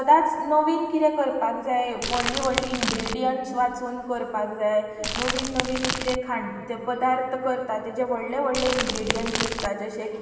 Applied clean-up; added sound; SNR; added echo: none; Crumpling, crinkling / Crackle; 3 dB; reverberation time 2.9 s.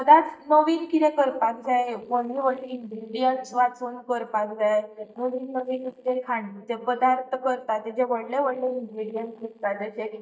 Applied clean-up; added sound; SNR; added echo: neural mask model DeepFilterNet 3.